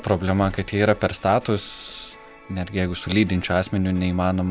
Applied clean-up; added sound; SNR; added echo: none; none; none; none.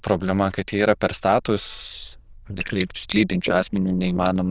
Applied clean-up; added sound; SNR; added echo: neural diffusion model UNIVERSE++.